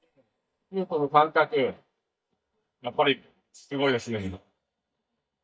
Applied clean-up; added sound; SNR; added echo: neural mask model DeepFilterNet 3.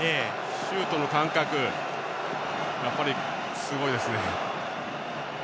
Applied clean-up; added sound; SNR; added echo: none; none; none; none.